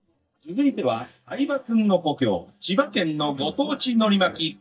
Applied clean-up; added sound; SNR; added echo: neural mask model DeepFilterNet 3.